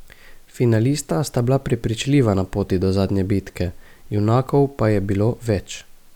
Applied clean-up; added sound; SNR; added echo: none; none; none; none.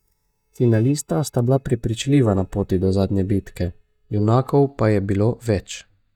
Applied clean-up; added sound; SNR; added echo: neural mask model DeepFilterNet 3.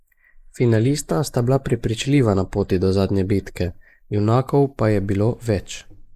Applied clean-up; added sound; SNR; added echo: neural mask model Resemble Enhance denoiser.